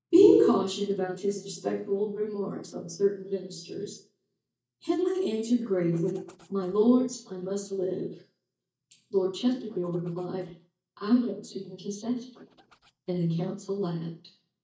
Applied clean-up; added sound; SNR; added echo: neural mask model DeepFilterNet 3.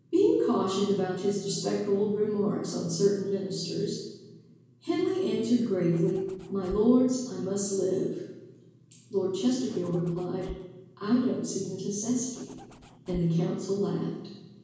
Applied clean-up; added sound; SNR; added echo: none; Zipper (clothing); 19 dB; reverberation time 1.2 s.